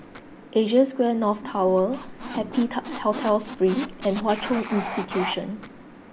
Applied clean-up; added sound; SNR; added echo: none; Squeak; 10 dB; none.